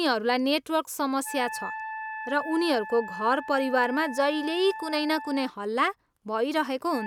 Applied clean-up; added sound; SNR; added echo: none; Wind instrument, woodwind instrument; 12 dB; none.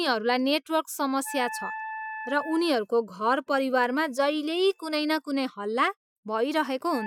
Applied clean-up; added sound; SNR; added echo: classical method Wiener filter.